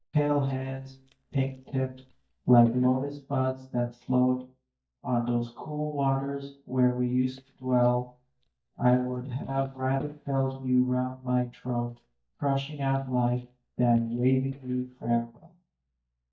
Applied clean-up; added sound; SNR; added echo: neural mask model DeepFilterNet 3.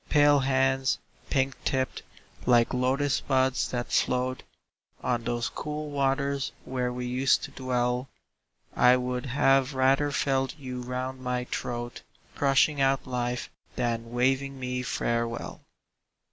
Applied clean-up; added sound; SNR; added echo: none; none; none; none.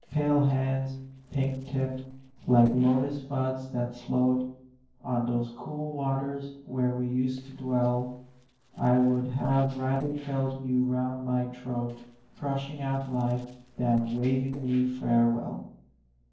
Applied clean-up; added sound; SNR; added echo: neural separator model SepFormer DNS4.